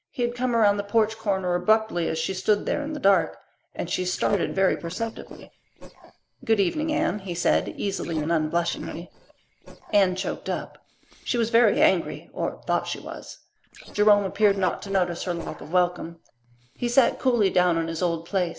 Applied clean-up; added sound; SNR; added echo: neural separator model SepFormer DNS4.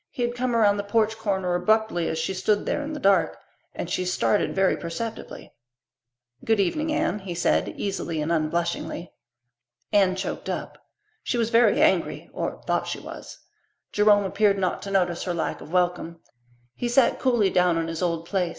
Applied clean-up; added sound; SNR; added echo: none; none; none; none.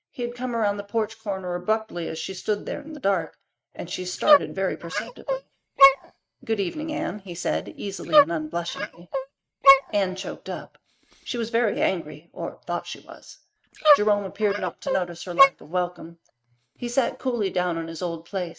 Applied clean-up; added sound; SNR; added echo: neural mask model RNNoise.